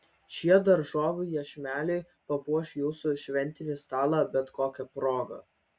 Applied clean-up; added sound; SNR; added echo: none; none; none; none.